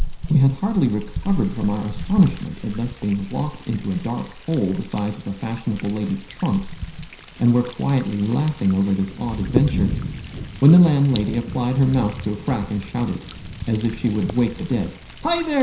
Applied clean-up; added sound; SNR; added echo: none; Thunder; 10 dB; reverberation time 0.5 s.